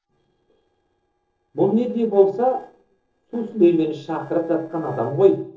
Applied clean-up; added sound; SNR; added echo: neural separator model SepFormer DNS4.